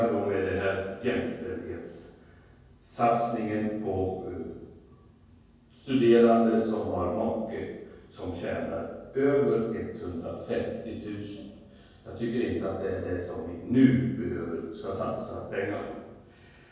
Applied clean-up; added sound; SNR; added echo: none; none; none; reverberation time 1.3 s.